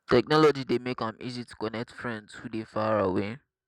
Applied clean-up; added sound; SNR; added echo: none; none; none; none.